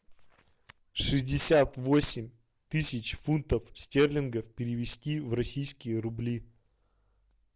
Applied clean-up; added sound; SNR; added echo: none; none; none; none.